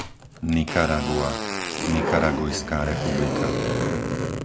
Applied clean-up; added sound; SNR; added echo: none; Zipper (clothing) + Fart; 1 dB; none.